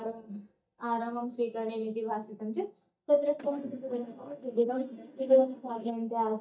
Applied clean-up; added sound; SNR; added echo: neural mask model DeepFilterNet 3.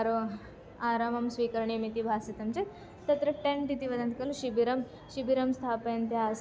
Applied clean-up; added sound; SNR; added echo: none; none; none; none.